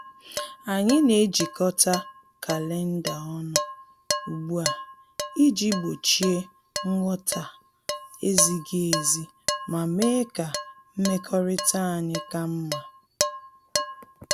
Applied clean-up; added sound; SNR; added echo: none; Dishes, pots, and pans; 7 dB; none.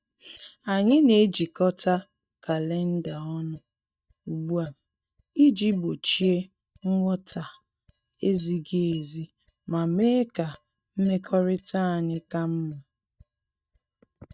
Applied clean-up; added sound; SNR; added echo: neural mask model DeepFilterNet 3.